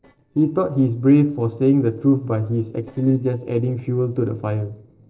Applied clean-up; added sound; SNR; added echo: neural separator model SepFormer DNS4.